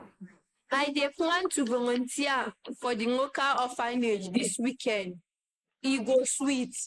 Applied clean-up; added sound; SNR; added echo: neural mask model Resemble Enhance denoiser.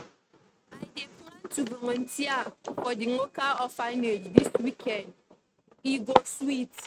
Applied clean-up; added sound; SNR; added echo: neural mask model RNNoise.